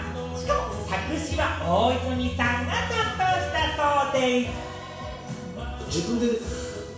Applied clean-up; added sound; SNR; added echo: none; none; none; reverberation time 0.7 s.